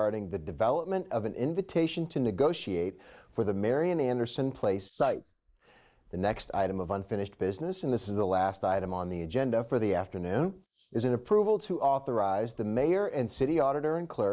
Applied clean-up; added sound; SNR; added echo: neural mask model Resemble Enhance denoiser.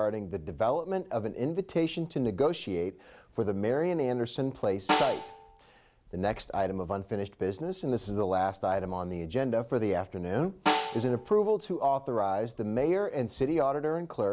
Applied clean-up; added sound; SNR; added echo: none; Snare drum; 6 dB; none.